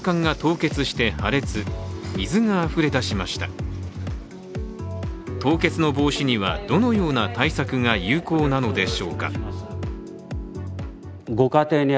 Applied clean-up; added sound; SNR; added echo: none; none; none; none.